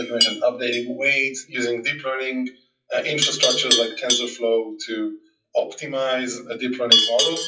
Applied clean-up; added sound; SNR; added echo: classical method WPE with log-MMSE.